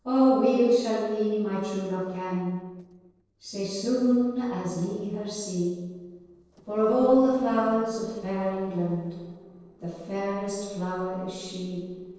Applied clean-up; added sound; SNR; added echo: neural separator model SepFormer DNS4.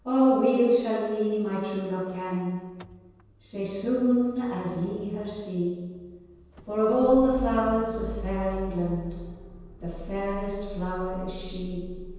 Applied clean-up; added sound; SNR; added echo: none; Idling / Engine starting / Motor vehicle (road); 14 dB; reverberation time 1.2 s.